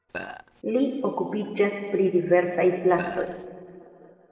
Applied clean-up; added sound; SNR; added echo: neural separator model SepFormer DNS4.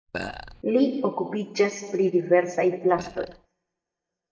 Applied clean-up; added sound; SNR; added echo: neural mask model DeepFilterNet 3.